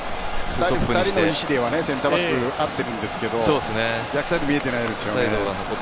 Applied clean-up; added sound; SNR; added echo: none; Wind; 10 dB; none.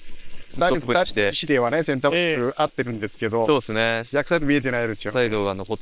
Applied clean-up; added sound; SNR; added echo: neural separator model SepFormer WHAM!.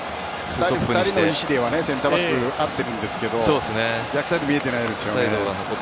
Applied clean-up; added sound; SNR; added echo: none; none; none; none.